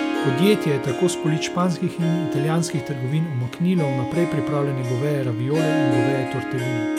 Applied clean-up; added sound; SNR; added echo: none; Harp; 3 dB; none.